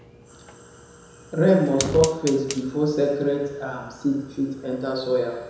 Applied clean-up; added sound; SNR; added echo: none; Fire; 13 dB; reverberation time 1.0 s.